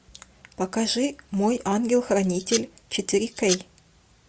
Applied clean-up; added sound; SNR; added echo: none; Domestic sounds, home sounds; 7 dB; none.